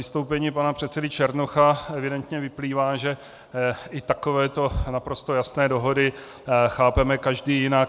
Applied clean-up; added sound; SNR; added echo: none; none; none; none.